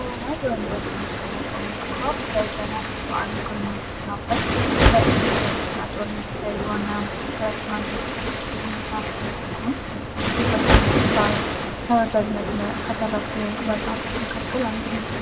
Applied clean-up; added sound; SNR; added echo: none; Waves, surf; -4 dB; reverberation time 1.0 s.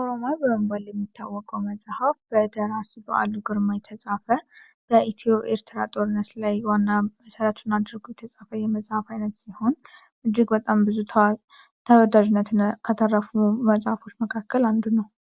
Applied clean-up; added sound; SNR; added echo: none; none; none; none.